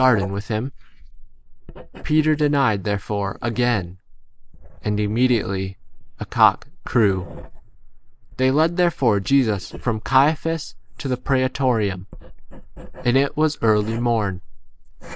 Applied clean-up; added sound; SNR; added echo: neural mask model Resemble Enhance denoiser.